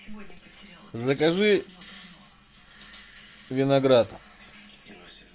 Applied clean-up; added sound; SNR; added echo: none; none; none; none.